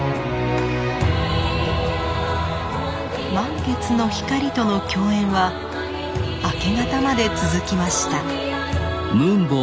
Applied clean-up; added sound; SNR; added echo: none; none; none; none.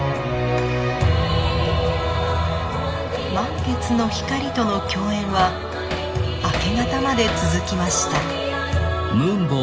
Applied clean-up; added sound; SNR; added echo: none; Hammer; 12 dB; reverberation time 1.0 s.